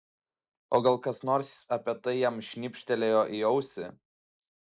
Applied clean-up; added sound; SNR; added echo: neural mask model Resemble Enhance denoiser.